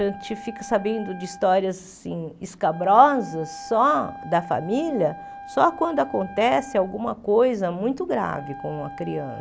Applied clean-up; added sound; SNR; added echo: none; Wind instrument, woodwind instrument; 16 dB; none.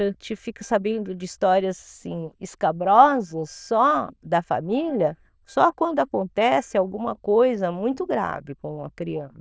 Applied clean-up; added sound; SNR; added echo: neural diffusion model UNIVERSE++.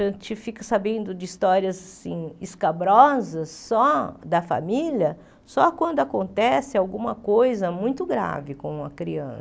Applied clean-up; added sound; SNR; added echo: none; none; none; none.